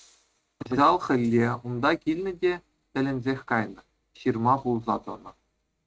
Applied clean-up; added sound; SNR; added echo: neural mask model RNNoise.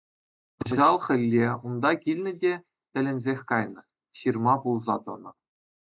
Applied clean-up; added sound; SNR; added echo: neural mask model Resemble Enhance denoiser.